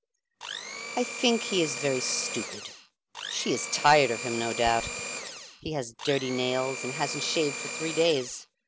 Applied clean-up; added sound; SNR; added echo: none; Domestic sounds, home sounds; 7 dB; none.